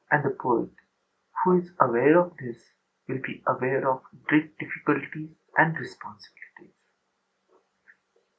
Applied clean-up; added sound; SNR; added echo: none; none; none; none.